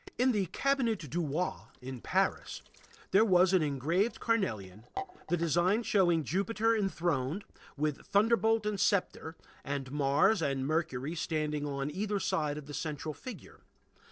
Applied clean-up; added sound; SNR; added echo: neural separator model SepFormer DNS4.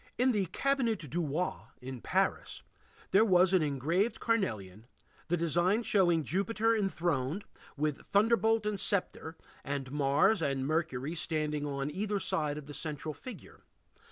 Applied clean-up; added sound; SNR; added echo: none; none; none; none.